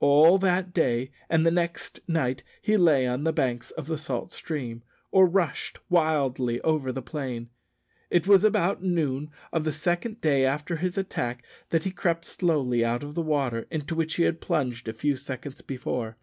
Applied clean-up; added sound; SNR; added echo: none; none; none; none.